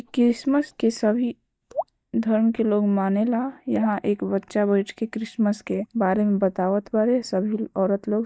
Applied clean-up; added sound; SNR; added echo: neural mask model DeepFilterNet 3.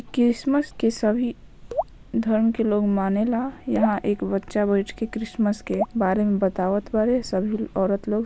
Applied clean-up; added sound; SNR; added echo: none; Raindrop / Drip; 8 dB; none.